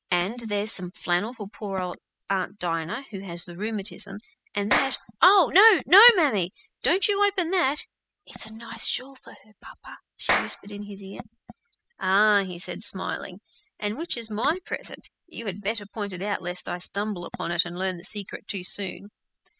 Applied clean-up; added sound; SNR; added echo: classical method spectral subtraction.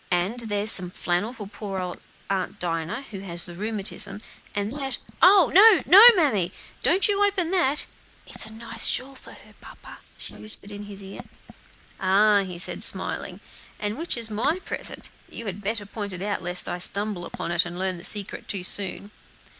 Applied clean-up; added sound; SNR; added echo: neural mask model Resemble Enhance denoiser.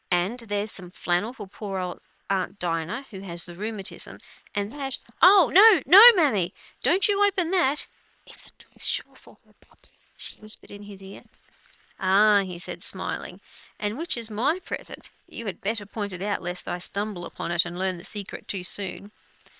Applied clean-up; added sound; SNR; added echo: neural separator model SepFormer WHAM!.